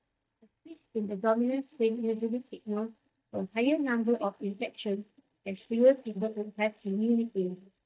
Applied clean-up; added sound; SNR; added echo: neural mask model DeepFilterNet 3.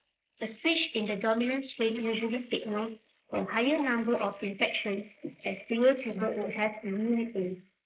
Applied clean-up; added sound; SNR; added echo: neural mask model Resemble Enhance denoiser.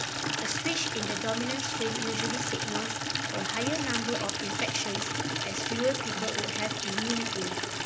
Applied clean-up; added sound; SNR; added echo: none; Water tap, faucet / Liquid; -3 dB; none.